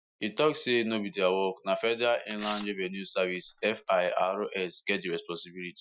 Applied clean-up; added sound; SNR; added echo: classical method Wiener filter.